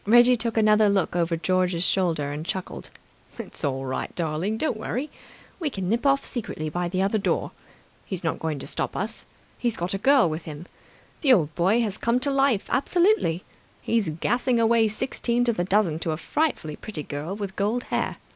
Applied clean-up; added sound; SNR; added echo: none; none; none; none.